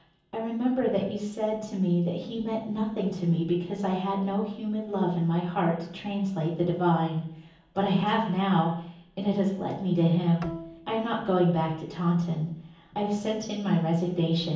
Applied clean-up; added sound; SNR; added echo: none; Bowed string instrument; 16 dB; reverberation time 0.7 s.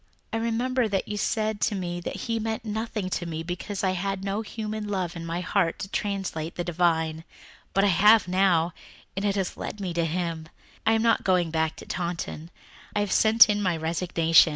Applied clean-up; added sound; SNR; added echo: none; none; none; none.